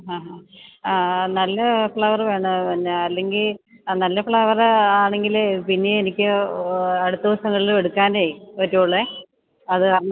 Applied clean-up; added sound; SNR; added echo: none; none; none; none.